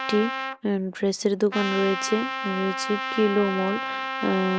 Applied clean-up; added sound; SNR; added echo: none; Trumpet; 5 dB; none.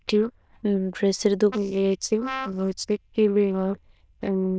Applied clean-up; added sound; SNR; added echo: neural diffusion model UNIVERSE++.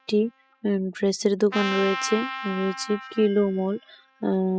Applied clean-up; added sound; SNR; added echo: classical method spectral subtraction.